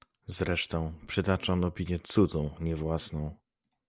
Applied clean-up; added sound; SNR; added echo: none; none; none; none.